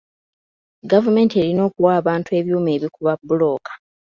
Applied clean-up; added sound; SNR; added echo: none; none; none; none.